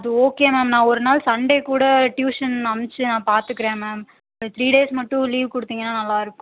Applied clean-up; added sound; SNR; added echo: none; none; none; none.